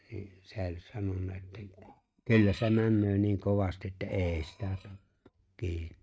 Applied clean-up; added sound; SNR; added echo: neural mask model RNNoise.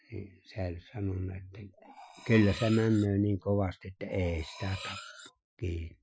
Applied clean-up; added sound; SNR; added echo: classical method Wiener filter.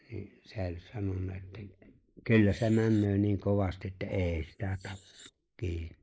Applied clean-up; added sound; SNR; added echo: neural mask model Resemble Enhance denoiser.